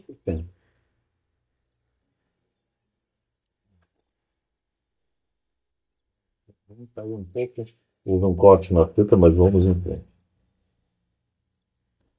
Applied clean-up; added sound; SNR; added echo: neural mask model DeepFilterNet 3.